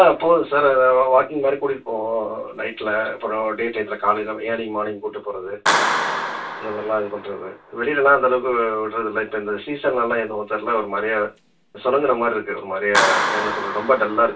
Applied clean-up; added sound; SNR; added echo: none; Clapping; 8 dB; reverberation time 0.2 s.